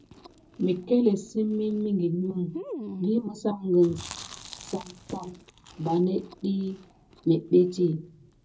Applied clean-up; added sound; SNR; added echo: none; Chewing, mastication; 17 dB; reverberation time 0.2 s.